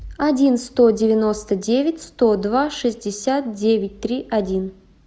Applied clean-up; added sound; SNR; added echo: none; none; none; none.